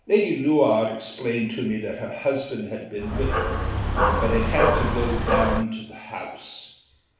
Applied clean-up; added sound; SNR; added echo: none; Dog; -3 dB; reverberation time 0.8 s.